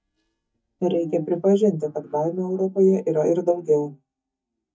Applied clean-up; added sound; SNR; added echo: neural mask model DeepFilterNet 3.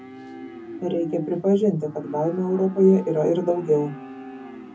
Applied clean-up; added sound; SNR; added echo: none; Livestock, farm animals, working animals; 15 dB; reverberation time 0.3 s.